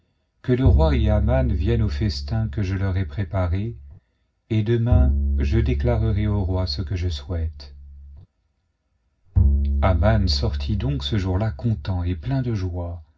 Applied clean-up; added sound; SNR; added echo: none; Bowed string instrument; 0 dB; reverberation time 0.4 s.